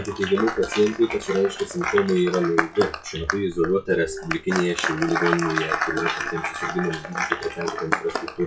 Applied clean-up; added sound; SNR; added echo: classical method WPE with log-MMSE.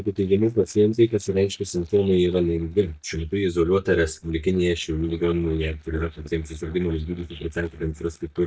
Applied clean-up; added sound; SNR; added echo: neural mask model DeepFilterNet 3.